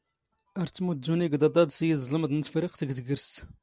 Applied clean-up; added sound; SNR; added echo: none; none; none; none.